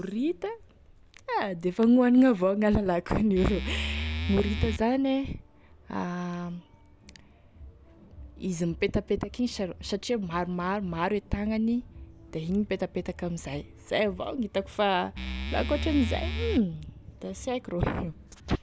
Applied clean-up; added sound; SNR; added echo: none; Musical instrument; 3 dB; none.